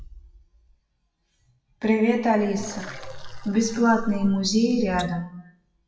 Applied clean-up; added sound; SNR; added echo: classical method WPE with log-MMSE.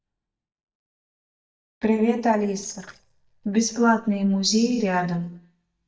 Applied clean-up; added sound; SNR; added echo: neural mask model DeepFilterNet 3.